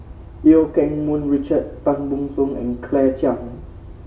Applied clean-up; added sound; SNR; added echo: none; Bird vocalization, bird call, bird song; 19 dB; reverberation time 0.2 s.